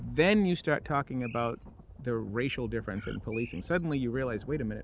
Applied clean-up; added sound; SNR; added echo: none; Bird + Thunder; 14 dB; none.